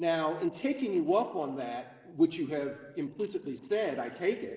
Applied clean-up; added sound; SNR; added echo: neural separator model SepFormer DNS4.